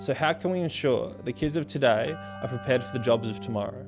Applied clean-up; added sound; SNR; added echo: none; Keyboard (musical); 14 dB; none.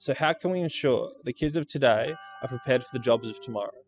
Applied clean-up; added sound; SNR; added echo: classical method spectral subtraction.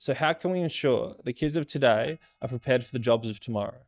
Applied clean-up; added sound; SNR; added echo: neural mask model DeepFilterNet 3.